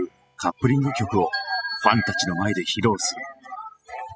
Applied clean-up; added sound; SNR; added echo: classical method spectral subtraction.